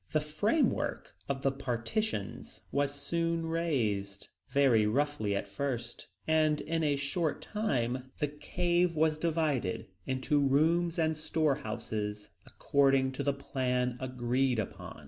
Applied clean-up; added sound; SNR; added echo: none; none; none; none.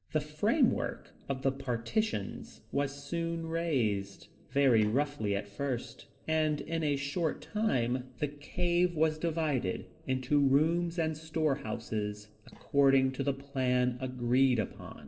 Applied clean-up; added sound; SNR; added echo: neural separator model SepFormer DNS4.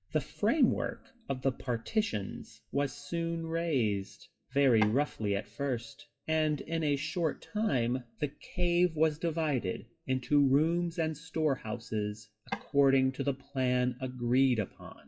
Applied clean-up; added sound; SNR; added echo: classical method WPE with log-MMSE.